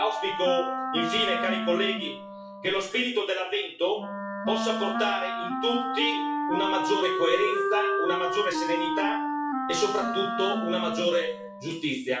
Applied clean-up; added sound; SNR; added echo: classical method WPE with log-MMSE.